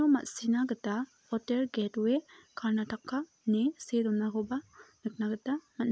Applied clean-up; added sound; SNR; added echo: none; none; none; none.